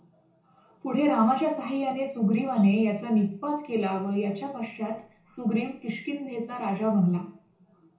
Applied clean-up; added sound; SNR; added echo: none; none; none; reverberation time 0.7 s.